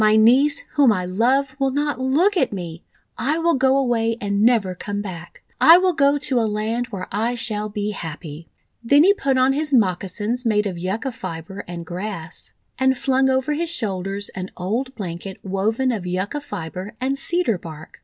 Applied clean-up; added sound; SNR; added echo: none; none; none; none.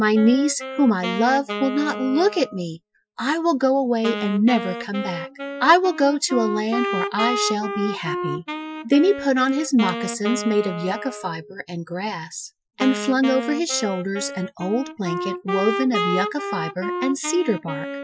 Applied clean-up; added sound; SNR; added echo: classical method Wiener filter.